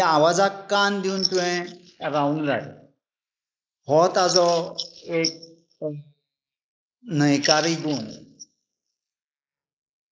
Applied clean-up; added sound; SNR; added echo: neural mask model Resemble Enhance denoiser.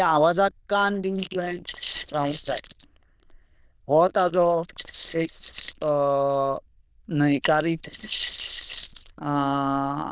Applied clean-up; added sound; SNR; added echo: neural diffusion model UNIVERSE++.